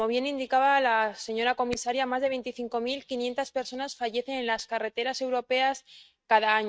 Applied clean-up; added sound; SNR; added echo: neural mask model RNNoise.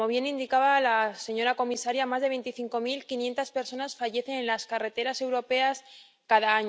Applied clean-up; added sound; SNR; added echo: none; none; none; none.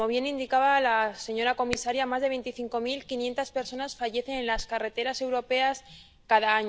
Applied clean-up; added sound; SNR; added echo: none; Hands; 20 dB; none.